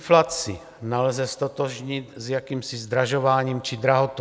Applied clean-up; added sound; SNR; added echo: none; none; none; none.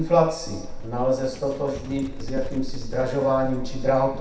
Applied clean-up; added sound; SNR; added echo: none; Livestock, farm animals, working animals; 7 dB; reverberation time 0.7 s.